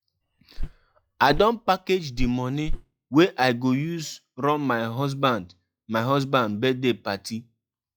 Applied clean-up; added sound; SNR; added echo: classical method log-MMSE.